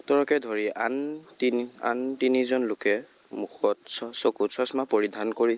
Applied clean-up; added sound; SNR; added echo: none; none; none; none.